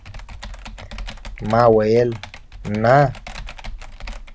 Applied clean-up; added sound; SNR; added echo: none; Computer keyboard; 13 dB; none.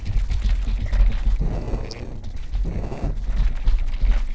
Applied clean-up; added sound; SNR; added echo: neural separator model SepFormer DNS4.